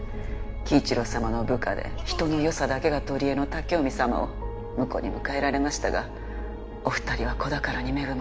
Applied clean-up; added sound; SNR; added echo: none; none; none; none.